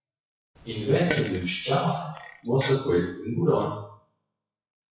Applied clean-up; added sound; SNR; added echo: classical method WPE with log-MMSE.